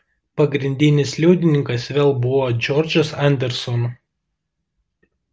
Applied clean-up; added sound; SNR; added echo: none; none; none; none.